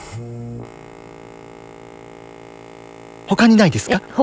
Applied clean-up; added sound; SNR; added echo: none; Boat, Water vehicle; 16 dB; none.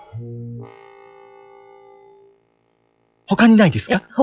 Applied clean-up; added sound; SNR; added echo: classical method log-MMSE.